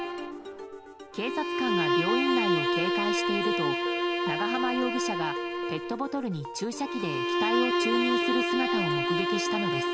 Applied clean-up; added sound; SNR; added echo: none; Bowed string instrument; -4 dB; none.